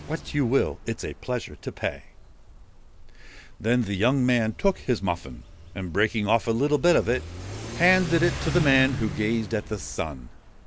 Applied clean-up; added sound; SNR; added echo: none; Accelerating, revving, vroom / Car; 11 dB; none.